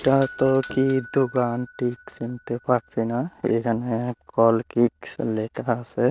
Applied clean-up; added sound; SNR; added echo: none; Doorbell; 7 dB; none.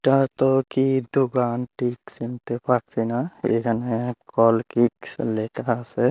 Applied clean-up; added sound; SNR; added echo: none; none; none; none.